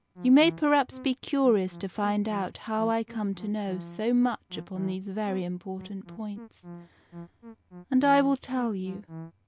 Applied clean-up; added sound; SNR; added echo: none; Musical instrument; 17 dB; none.